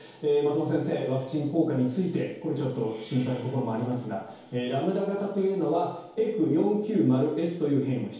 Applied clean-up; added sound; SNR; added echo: none; none; none; reverberation time 2.2 s.